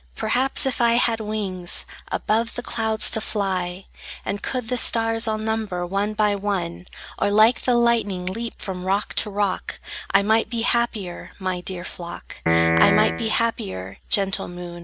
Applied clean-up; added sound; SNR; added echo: none; Piano; -2 dB; none.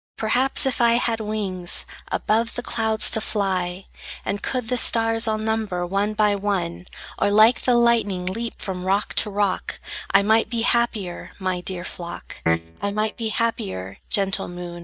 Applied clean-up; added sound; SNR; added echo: neural mask model DeepFilterNet 3.